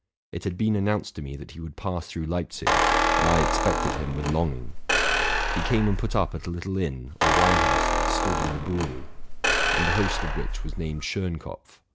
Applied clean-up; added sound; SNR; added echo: none; Squeak; -4 dB; none.